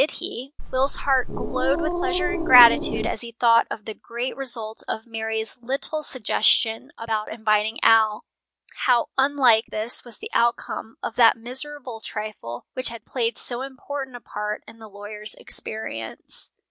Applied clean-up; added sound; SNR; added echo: none; Growling; 1 dB; none.